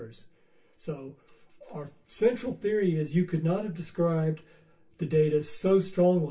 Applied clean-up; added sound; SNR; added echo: none; none; none; reverberation time 0.2 s.